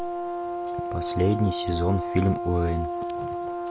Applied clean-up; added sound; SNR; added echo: none; Brass instrument; 4 dB; none.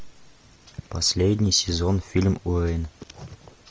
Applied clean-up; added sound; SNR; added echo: none; none; none; none.